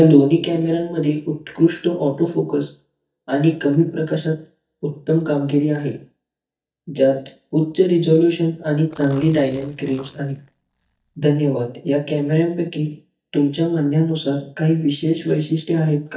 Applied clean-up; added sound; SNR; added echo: neural mask model DeepFilterNet 3.